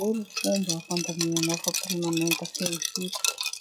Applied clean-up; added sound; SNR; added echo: classical method log-MMSE.